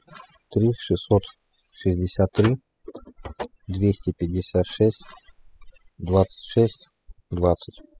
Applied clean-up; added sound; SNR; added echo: classical method spectral subtraction.